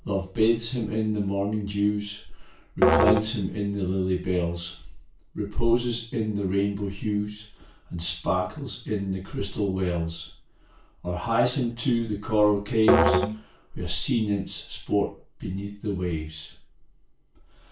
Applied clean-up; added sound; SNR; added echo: none; Musical instrument; 0 dB; reverberation time 0.3 s.